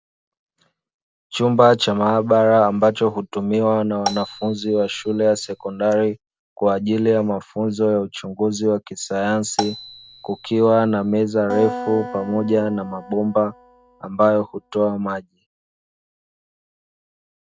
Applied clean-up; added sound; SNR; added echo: none; Acoustic guitar + Marimba, xylophone; 13 dB; none.